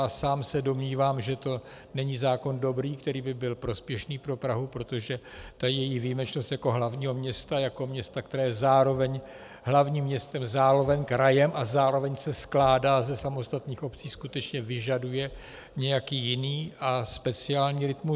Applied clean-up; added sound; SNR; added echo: none; none; none; none.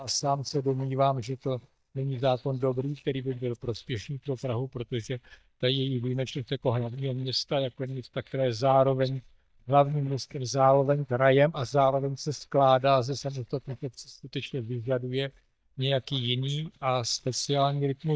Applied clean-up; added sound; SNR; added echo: neural mask model DeepFilterNet 3.